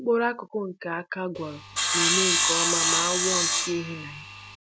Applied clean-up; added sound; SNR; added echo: none; Sawing; -5 dB; none.